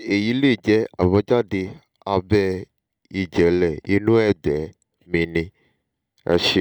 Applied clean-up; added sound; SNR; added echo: none; none; none; none.